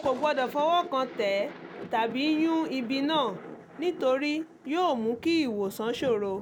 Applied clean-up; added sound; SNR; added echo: none; Thunder; 15 dB; none.